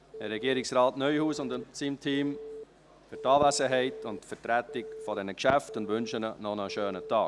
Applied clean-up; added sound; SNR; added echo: none; Telephone; 14 dB; none.